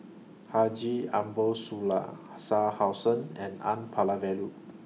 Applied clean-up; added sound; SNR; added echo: none; none; none; none.